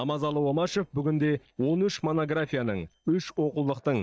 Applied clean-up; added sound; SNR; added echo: neural mask model DeepFilterNet 3.